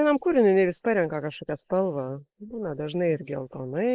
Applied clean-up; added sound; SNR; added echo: neural mask model Resemble Enhance denoiser.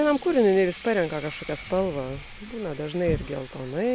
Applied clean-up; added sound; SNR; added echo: none; Sliding door / Slam / Wood + Sink (filling or washing) / Water tap, faucet; 14 dB; none.